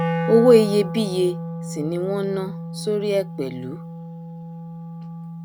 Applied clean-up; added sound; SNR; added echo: none; Wind instrument, woodwind instrument; 7 dB; none.